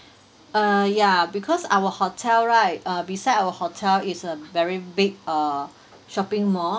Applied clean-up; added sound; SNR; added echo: none; none; none; none.